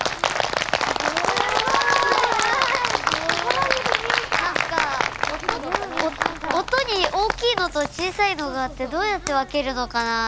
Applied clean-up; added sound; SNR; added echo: none; Crack / Crackle; 18 dB; none.